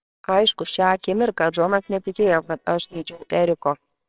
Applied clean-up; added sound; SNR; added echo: neural separator model SepFormer WHAMR!.